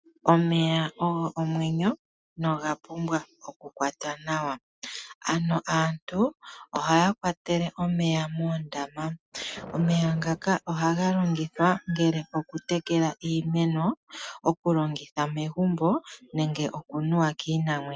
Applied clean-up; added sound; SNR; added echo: neural mask model RNNoise.